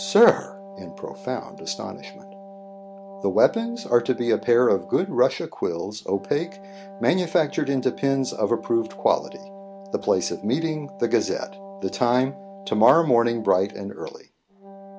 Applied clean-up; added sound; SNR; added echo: none; Wind instrument, woodwind instrument; 17 dB; none.